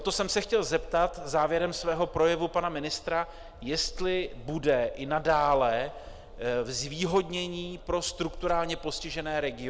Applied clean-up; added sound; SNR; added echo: none; Purr; 14 dB; none.